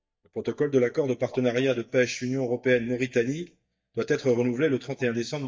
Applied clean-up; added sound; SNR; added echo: neural mask model DeepFilterNet 3.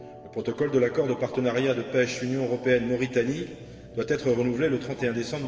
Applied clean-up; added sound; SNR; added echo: none; Organ; 18 dB; reverberation time 2.1 s.